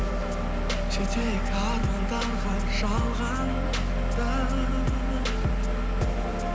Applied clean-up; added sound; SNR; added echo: none; Engine; 8 dB; none.